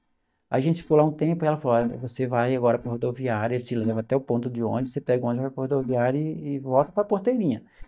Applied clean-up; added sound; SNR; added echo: neural mask model DeepFilterNet 3.